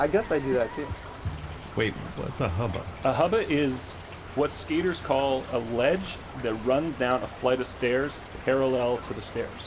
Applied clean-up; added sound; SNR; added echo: none; Stream / Trickle, dribble; 13 dB; reverberation time 0.9 s.